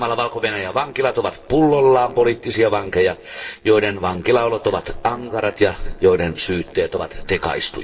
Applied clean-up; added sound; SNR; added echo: neural separator model SepFormer DNS4.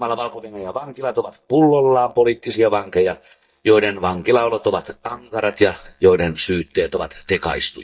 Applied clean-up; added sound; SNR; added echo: neural mask model DeepFilterNet 3.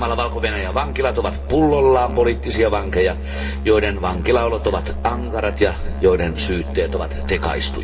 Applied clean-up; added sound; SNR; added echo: none; Musical instrument; 6 dB; reverberation time 2.0 s.